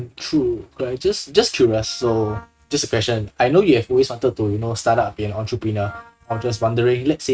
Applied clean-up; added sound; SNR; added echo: neural mask model RNNoise.